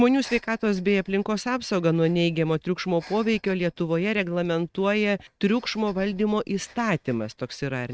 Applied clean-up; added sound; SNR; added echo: neural mask model RNNoise.